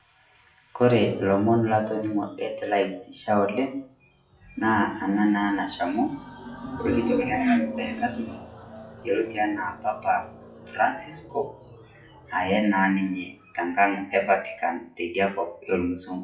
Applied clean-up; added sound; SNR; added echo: classical method WPE with log-MMSE.